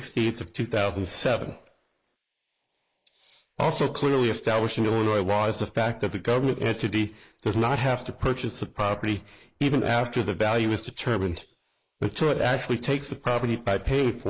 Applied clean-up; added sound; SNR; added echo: neural mask model Resemble Enhance denoiser.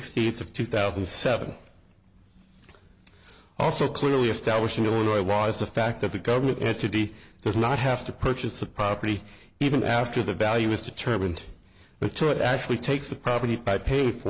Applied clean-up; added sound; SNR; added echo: none; none; none; none.